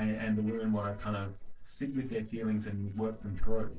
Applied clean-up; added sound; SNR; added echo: neural separator model SepFormer DNS4.